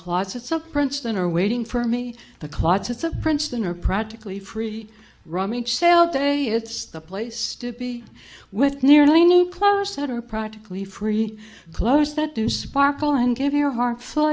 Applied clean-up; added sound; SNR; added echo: none; none; none; none.